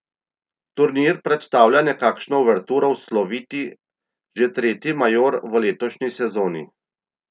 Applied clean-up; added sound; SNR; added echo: none; none; none; none.